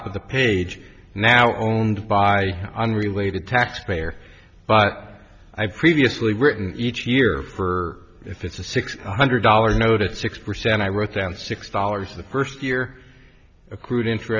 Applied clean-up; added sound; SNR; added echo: none; none; none; none.